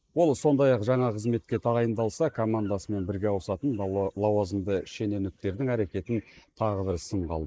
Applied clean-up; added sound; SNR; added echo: neural mask model Resemble Enhance denoiser.